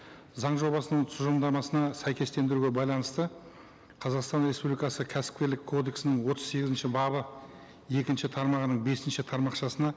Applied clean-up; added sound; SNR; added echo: none; none; none; none.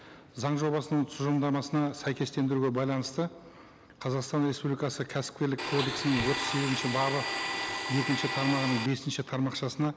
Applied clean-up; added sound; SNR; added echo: none; Domestic sounds, home sounds; 3 dB; none.